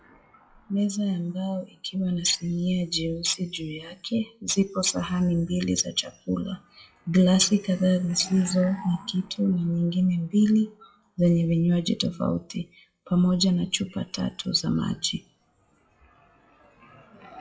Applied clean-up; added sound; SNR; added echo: classical method WPE with log-MMSE.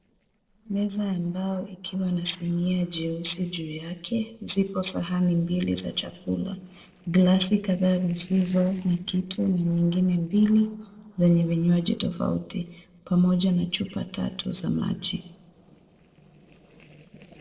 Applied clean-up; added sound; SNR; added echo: neural separator model SepFormer DNS4.